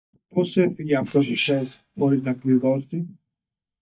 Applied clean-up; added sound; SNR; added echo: neural mask model DeepFilterNet 3.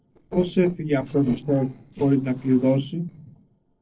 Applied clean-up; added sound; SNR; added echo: neural separator model SepFormer DNS4.